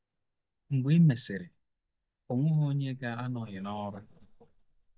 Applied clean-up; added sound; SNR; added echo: neural mask model DeepFilterNet 3.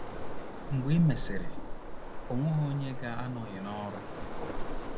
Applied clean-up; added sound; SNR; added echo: none; Waves, surf; 1 dB; none.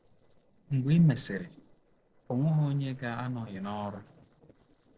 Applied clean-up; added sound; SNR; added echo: neural separator model SepFormer DNS4.